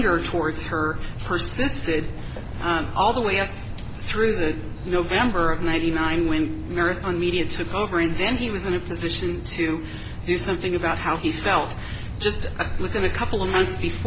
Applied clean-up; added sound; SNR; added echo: none; Cricket; 4 dB; none.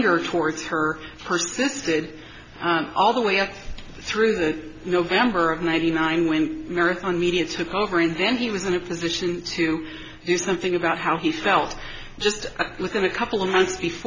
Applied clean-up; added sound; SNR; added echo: none; none; none; none.